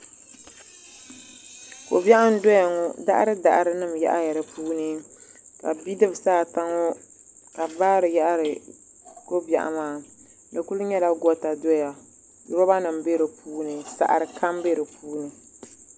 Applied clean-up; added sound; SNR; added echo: none; none; none; none.